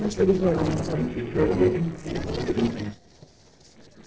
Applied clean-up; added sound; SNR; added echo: neural separator model SepFormer DNS4.